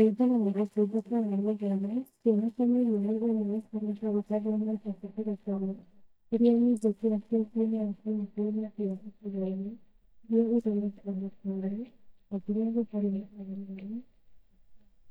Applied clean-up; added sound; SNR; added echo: neural mask model DeepFilterNet 3.